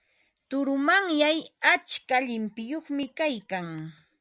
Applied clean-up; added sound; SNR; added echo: none; none; none; none.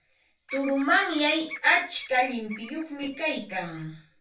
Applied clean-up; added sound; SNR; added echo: none; Bird vocalization, bird call, bird song; 17 dB; reverberation time 0.3 s.